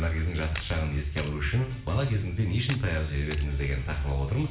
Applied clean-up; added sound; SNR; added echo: none; Camera; 19 dB; reverberation time 0.5 s.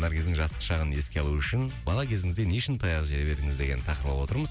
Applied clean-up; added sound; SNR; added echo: none; none; none; none.